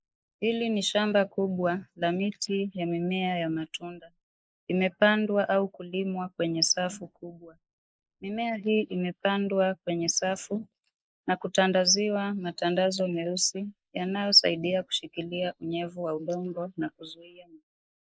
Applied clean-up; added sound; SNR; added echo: neural mask model Resemble Enhance denoiser.